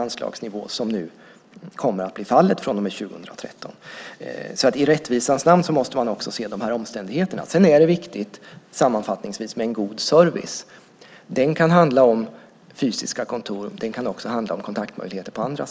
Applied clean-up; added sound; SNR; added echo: none; none; none; none.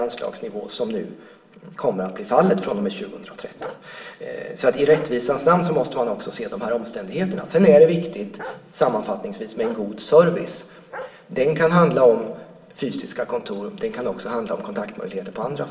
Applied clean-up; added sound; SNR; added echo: none; Bark; 19 dB; reverberation time 0.9 s.